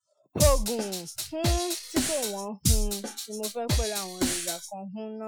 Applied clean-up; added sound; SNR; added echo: classical method Wiener filter.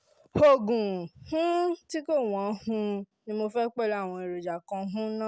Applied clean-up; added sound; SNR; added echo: none; none; none; none.